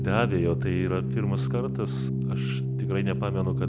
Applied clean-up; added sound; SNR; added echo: none; Organ; -2 dB; none.